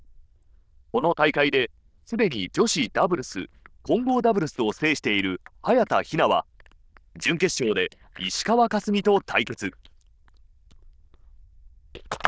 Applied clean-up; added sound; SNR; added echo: neural diffusion model UNIVERSE++.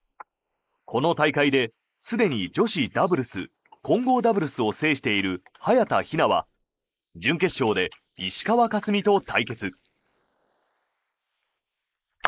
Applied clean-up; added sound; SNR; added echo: neural mask model Resemble Enhance denoiser.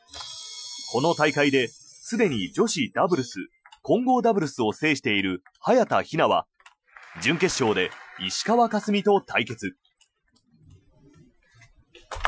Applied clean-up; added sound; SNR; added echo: classical method Wiener filter.